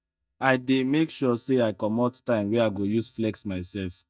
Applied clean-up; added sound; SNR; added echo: neural mask model DeepFilterNet 3.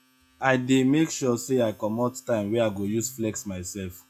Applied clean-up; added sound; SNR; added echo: classical method log-MMSE.